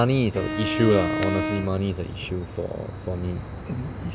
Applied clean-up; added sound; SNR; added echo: none; Bowed string instrument; 3 dB; none.